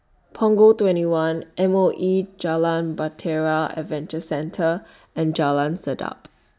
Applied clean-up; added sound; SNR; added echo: none; none; none; none.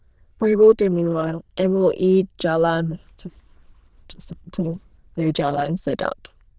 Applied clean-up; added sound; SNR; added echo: neural diffusion model UNIVERSE++.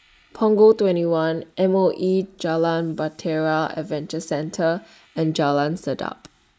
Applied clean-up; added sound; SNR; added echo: neural mask model Resemble Enhance denoiser.